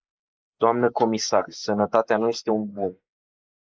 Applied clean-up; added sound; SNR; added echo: neural mask model Resemble Enhance denoiser.